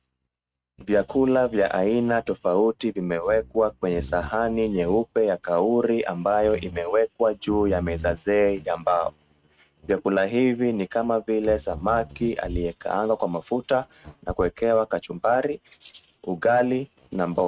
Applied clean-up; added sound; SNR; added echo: neural mask model RNNoise.